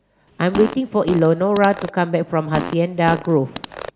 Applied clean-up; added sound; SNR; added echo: none; Fart; 12 dB; none.